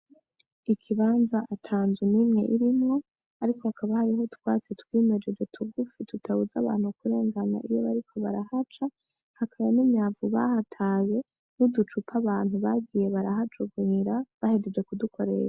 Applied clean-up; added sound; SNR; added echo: none; none; none; none.